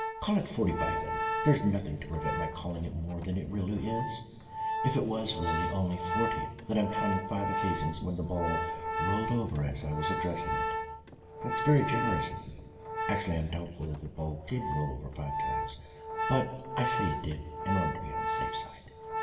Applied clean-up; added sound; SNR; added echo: none; Organ; 3 dB; reverberation time 2.1 s.